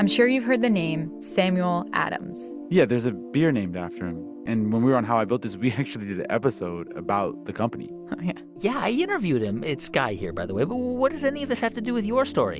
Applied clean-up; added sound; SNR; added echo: none; none; none; none.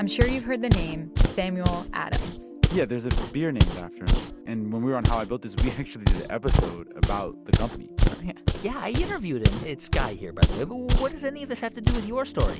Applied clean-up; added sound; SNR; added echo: none; Walk, footsteps; -4 dB; none.